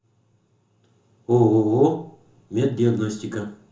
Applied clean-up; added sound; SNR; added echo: none; none; none; reverberation time 0.6 s.